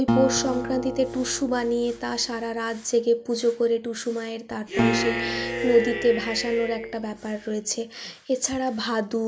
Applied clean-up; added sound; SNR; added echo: none; Cheering + Acoustic guitar; 4 dB; none.